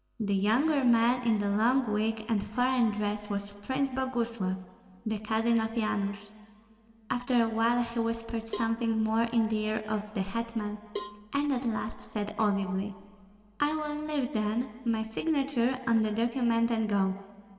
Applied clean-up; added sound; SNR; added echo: none; Cowbell; 16 dB; reverberation time 2.8 s.